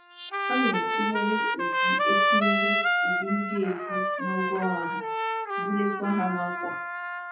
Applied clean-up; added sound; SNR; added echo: classical method WPE with log-MMSE.